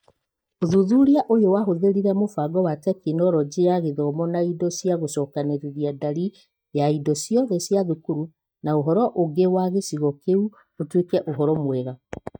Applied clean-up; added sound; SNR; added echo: neural mask model DeepFilterNet 3.